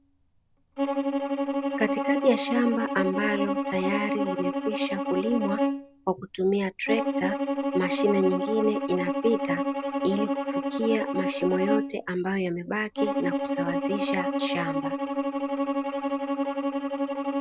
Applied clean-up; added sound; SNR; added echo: none; Bowed string instrument; -1 dB; none.